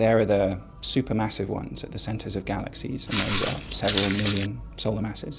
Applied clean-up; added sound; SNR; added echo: none; Walk, footsteps; 3 dB; none.